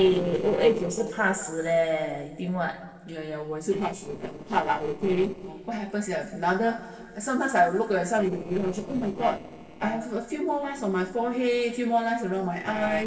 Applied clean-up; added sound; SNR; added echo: neural separator model SepFormer DNS4.